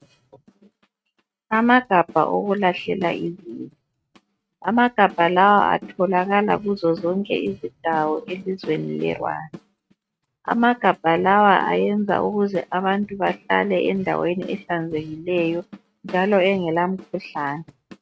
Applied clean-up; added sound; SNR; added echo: neural mask model RNNoise.